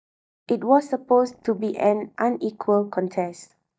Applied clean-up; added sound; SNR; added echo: neural mask model DeepFilterNet 3.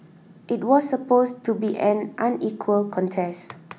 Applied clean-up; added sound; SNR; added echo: none; none; none; none.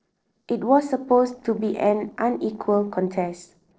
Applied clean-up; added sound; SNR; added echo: neural separator model SepFormer DNS4.